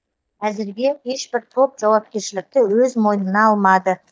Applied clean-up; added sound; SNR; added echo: neural mask model DeepFilterNet 3.